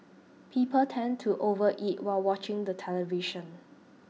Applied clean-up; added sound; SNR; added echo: none; none; none; none.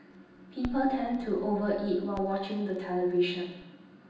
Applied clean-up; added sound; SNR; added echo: none; Crackle; 18 dB; reverberation time 0.9 s.